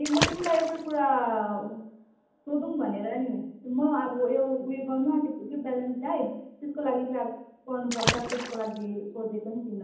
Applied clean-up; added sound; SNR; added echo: none; Water / Splash, splatter; 4 dB; reverberation time 0.8 s.